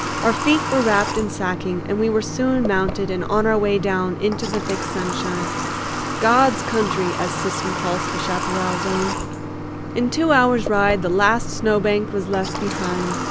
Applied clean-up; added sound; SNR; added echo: none; Water tap, faucet / Water; 5 dB; none.